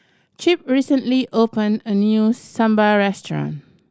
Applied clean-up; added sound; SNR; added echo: none; none; none; none.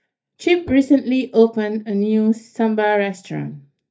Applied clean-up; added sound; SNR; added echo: neural mask model DeepFilterNet 3.